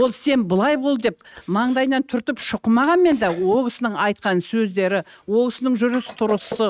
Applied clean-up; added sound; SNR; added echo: neural mask model RNNoise.